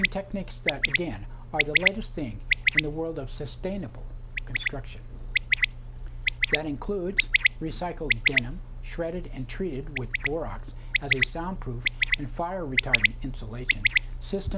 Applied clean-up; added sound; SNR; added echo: none; Bird; -3 dB; none.